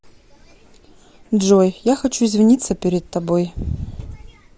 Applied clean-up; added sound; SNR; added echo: none; none; none; none.